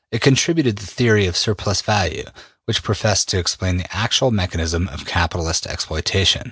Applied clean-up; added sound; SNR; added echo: none; none; none; none.